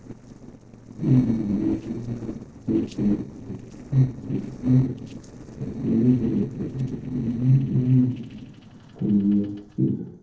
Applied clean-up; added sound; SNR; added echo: neural separator model SepFormer DNS4.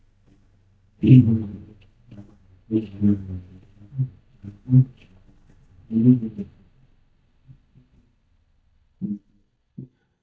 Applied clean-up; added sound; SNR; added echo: neural mask model DeepFilterNet 3.